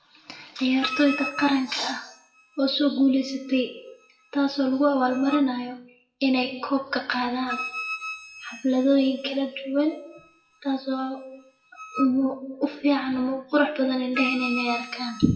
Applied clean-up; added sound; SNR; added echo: classical method WPE with log-MMSE.